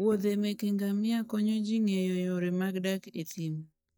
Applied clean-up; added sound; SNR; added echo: neural mask model DeepFilterNet 3.